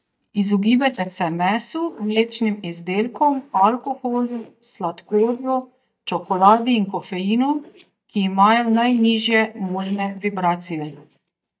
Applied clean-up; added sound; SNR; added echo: neural mask model DeepFilterNet 3.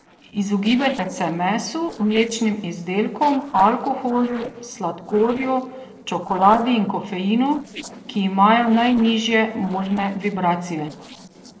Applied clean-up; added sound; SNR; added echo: neural separator model SepFormer DNS4.